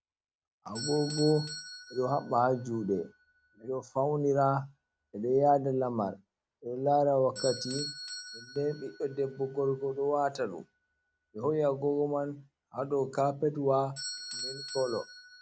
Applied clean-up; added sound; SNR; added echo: none; Bell / Doorbell; 15 dB; none.